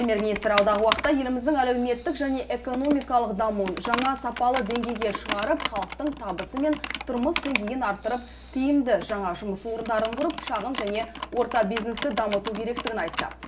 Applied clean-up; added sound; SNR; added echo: none; Computer keyboard; 8 dB; reverberation time 0.5 s.